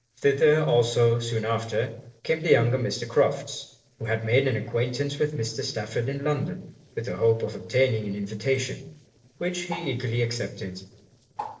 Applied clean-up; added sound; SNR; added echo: neural separator model SepFormer DNS4.